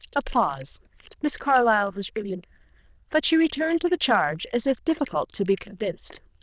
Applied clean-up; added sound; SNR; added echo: neural diffusion model UNIVERSE++.